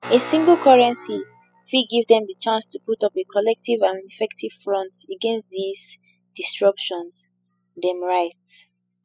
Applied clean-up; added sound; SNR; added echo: classical method spectral subtraction.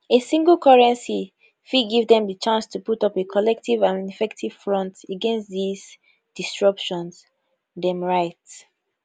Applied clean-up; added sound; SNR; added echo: none; none; none; none.